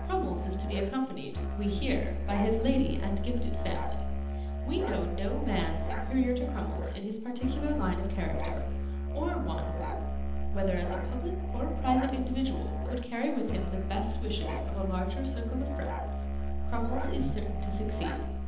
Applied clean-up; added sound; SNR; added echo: none; Musical instrument; 2 dB; reverberation time 0.9 s.